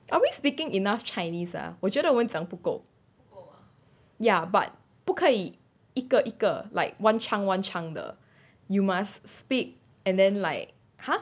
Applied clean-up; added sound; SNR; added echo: none; none; none; none.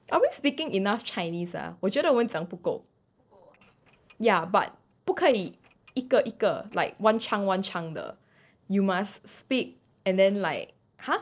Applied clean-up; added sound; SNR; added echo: neural separator model SepFormer DNS4.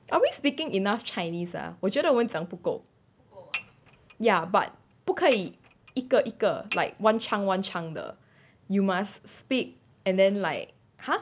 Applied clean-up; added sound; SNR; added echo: none; Dishes, pots, and pans / Chink, clink; 15 dB; none.